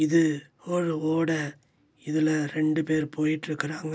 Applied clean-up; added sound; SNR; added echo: none; none; none; none.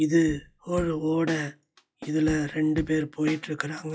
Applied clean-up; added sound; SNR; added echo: classical method log-MMSE.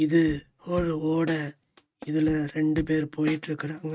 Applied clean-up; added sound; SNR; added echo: neural mask model RNNoise.